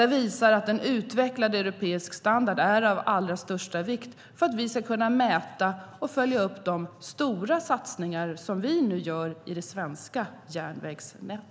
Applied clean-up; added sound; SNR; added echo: none; none; none; none.